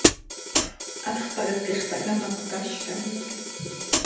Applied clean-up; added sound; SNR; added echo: none; Hi-hat; -4 dB; reverberation time 0.9 s.